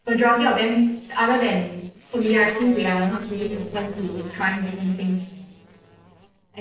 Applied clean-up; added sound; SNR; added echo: neural separator model SepFormer DNS4.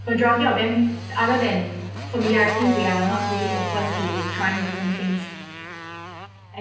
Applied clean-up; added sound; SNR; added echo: none; Motorcycle; 8 dB; reverberation time 0.9 s.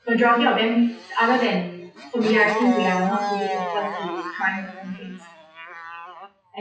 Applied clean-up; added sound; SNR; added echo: classical method WPE with log-MMSE.